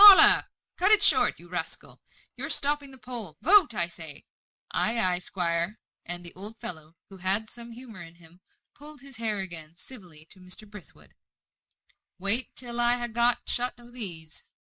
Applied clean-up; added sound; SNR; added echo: neural mask model Resemble Enhance denoiser.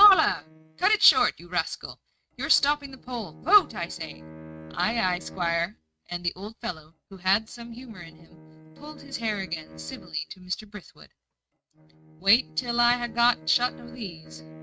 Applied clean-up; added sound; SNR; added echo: neural mask model RNNoise.